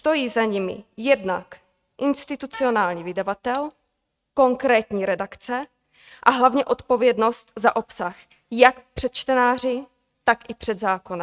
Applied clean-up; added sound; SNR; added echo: neural mask model RNNoise.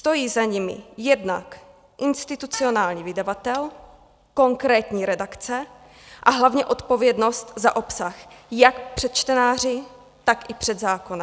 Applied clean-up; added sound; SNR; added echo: none; Bowed string instrument; 19 dB; none.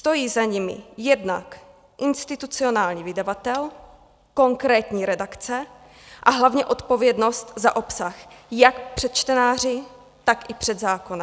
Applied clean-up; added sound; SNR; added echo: none; none; none; none.